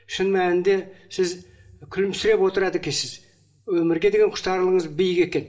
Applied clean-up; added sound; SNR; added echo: none; none; none; reverberation time 0.5 s.